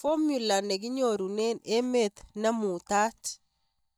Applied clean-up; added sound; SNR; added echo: neural mask model DeepFilterNet 3.